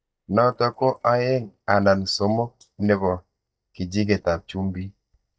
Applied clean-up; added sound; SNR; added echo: neural mask model DeepFilterNet 3.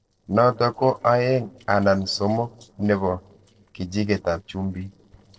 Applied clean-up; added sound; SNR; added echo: neural separator model SepFormer DNS4.